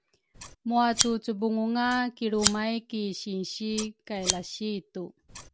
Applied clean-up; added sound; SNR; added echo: none; Scissors; 6 dB; none.